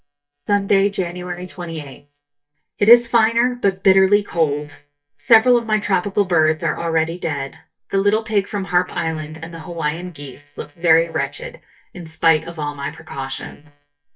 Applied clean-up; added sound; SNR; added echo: neural mask model DeepFilterNet 3.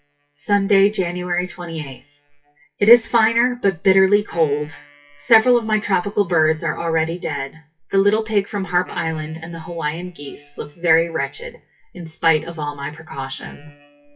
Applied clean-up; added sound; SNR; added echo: classical method WPE with log-MMSE.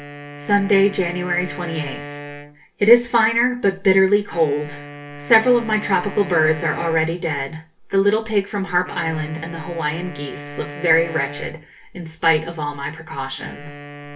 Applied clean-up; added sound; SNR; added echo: none; Wind instrument, woodwind instrument; 15 dB; reverberation time 0.2 s.